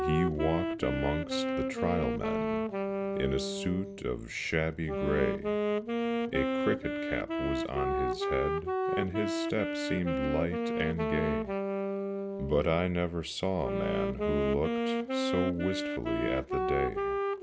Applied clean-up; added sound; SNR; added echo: none; Wind instrument, woodwind instrument; -1 dB; none.